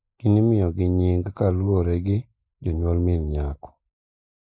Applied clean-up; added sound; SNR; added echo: neural mask model Resemble Enhance denoiser.